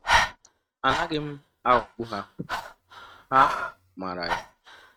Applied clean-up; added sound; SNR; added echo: neural mask model RNNoise.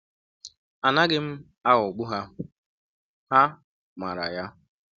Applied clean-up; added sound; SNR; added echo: none; none; none; none.